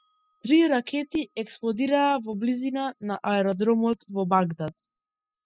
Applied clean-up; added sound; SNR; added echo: classical method spectral subtraction.